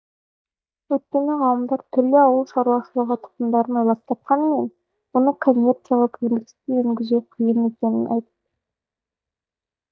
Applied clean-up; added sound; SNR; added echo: neural mask model DeepFilterNet 3.